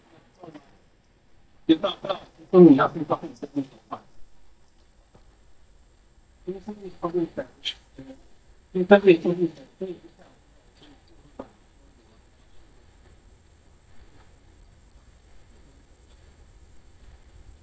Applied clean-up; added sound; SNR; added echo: neural mask model DeepFilterNet 3.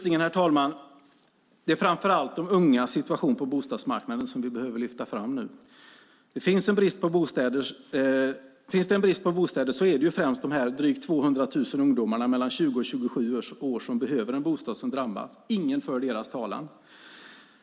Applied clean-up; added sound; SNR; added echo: none; none; none; none.